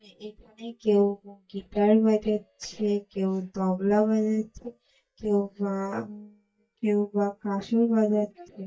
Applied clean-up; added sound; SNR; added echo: neural mask model DeepFilterNet 3.